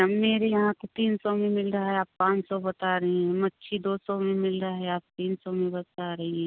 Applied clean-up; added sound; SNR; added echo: none; none; none; none.